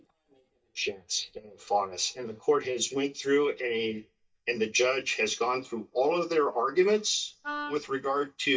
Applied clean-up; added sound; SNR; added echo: neural mask model DeepFilterNet 3.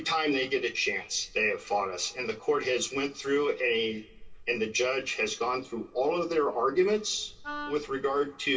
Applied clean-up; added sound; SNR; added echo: none; Wind instrument, woodwind instrument; 12 dB; reverberation time 0.2 s.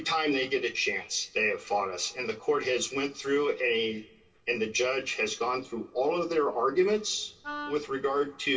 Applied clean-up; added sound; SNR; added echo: neural separator model SepFormer DNS4.